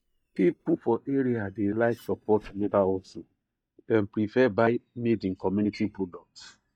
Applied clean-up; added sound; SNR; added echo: neural mask model DeepFilterNet 3.